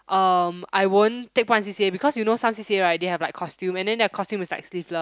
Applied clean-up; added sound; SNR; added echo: none; none; none; none.